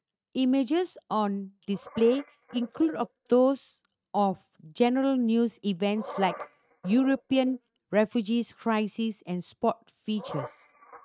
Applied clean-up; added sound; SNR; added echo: neural mask model RNNoise.